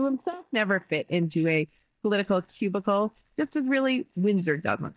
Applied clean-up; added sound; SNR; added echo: neural mask model DeepFilterNet 3.